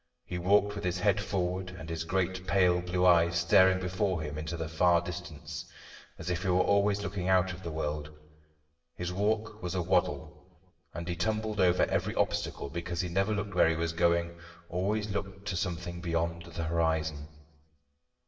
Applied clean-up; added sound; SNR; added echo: none; none; none; reverberation time 0.8 s.